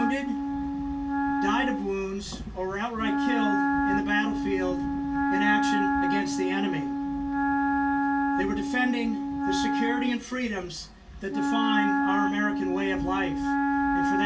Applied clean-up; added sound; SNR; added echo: none; Wind instrument, woodwind instrument; -4 dB; reverberation time 0.2 s.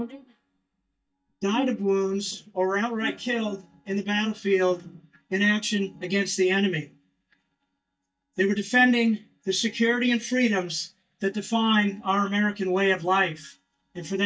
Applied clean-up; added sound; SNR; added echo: neural mask model DeepFilterNet 3.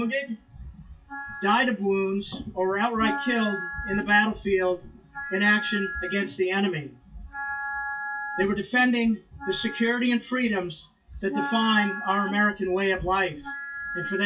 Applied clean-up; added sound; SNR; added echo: classical method WPE with log-MMSE.